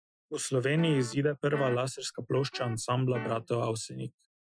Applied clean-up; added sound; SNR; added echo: classical method Wiener filter.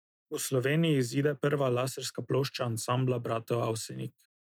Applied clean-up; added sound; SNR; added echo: none; none; none; none.